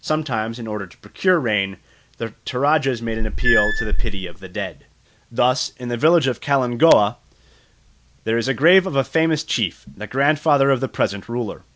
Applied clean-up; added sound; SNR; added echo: none; Squeak / Screech; -4 dB; none.